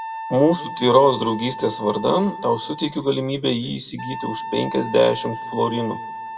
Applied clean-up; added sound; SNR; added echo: none; Wind instrument, woodwind instrument; 11 dB; reverberation time 1.4 s.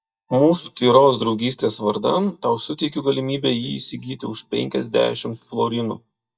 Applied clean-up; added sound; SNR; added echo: neural mask model DeepFilterNet 3.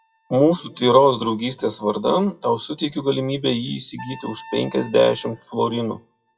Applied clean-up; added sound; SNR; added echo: classical method WPE with log-MMSE.